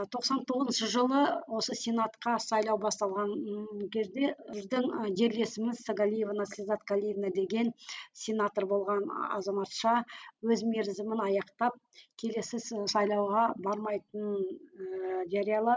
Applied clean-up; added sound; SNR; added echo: none; none; none; none.